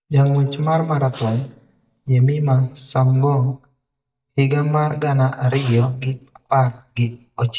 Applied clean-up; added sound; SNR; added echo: neural mask model DeepFilterNet 3.